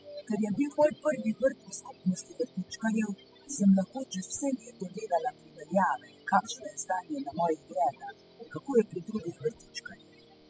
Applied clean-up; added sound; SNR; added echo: classical method spectral subtraction.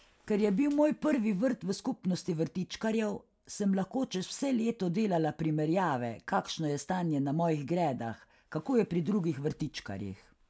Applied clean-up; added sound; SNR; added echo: none; none; none; none.